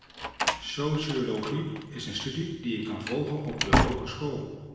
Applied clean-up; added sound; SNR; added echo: none; Slam; 0 dB; reverberation time 1.2 s.